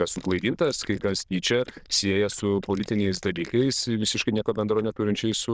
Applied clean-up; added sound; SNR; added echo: neural diffusion model UNIVERSE++.